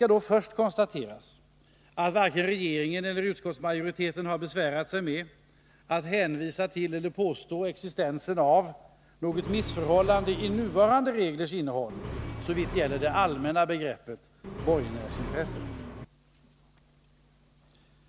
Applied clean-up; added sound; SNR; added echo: none; Accelerating, revving, vroom; 8 dB; none.